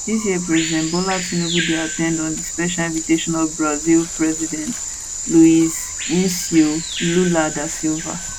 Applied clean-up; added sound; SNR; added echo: none; Bird vocalization, bird call, bird song; 8 dB; none.